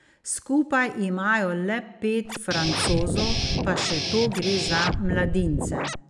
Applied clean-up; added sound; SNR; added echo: none; Scratching (performance technique) + Guitar; 0 dB; none.